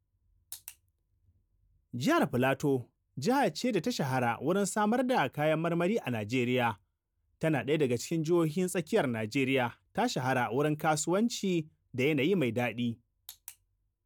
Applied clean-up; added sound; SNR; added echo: none; none; none; none.